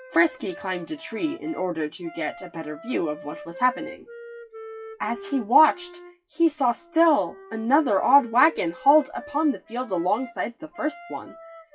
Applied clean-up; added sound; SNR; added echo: classical method WPE with log-MMSE.